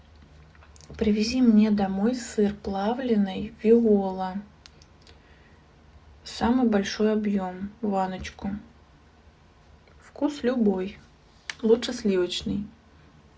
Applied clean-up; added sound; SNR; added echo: none; none; none; none.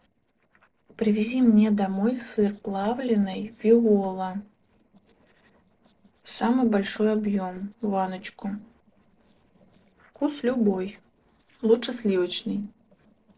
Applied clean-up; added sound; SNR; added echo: neural separator model SepFormer DNS4.